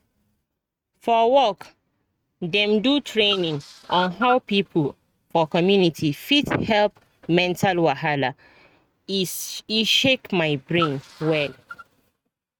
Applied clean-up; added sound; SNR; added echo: neural mask model RNNoise.